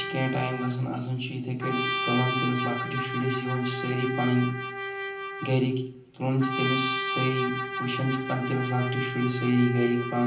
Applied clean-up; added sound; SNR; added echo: none; Trumpet; 5 dB; reverberation time 0.6 s.